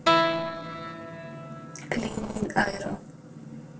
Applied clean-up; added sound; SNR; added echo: neural separator model SepFormer DNS4.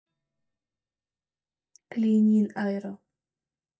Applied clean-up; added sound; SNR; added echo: neural mask model DeepFilterNet 3.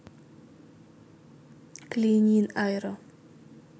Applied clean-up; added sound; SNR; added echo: none; none; none; none.